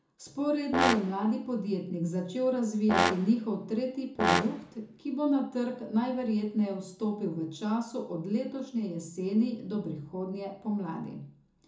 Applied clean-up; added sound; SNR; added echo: none; Brass instrument; 1 dB; reverberation time 0.6 s.